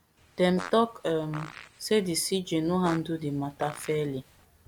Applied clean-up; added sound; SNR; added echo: none; Fart; 17 dB; none.